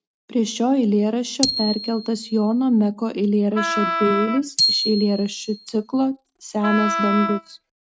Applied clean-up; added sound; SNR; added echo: neural mask model RNNoise.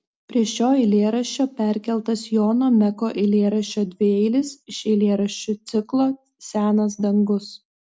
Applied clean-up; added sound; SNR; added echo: none; none; none; none.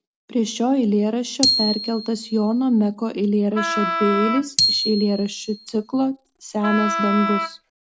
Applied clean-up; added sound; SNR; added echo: none; Glockenspiel + Wind instrument, woodwind instrument; 3 dB; none.